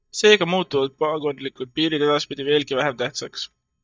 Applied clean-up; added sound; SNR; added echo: neural mask model DeepFilterNet 3.